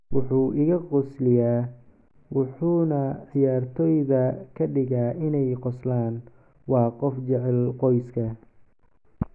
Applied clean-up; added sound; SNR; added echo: none; none; none; none.